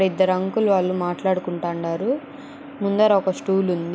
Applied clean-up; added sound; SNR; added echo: none; none; none; none.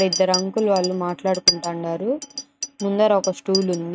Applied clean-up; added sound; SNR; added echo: neural mask model RNNoise.